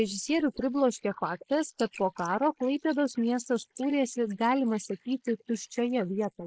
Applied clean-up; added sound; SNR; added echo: neural mask model Resemble Enhance denoiser.